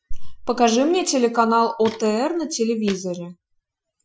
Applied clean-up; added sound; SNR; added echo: classical method Wiener filter.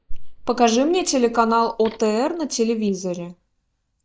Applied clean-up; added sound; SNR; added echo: neural mask model DeepFilterNet 3.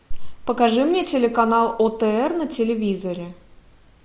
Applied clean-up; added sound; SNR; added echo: none; none; none; none.